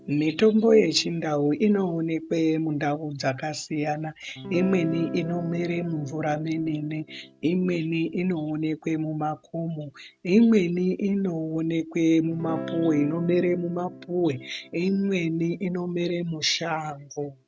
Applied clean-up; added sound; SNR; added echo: neural mask model RNNoise.